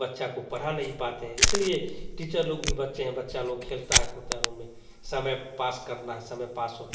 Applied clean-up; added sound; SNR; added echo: none; Fire; -1 dB; reverberation time 0.9 s.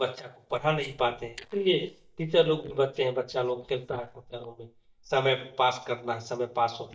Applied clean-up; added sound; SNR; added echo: neural mask model DeepFilterNet 3.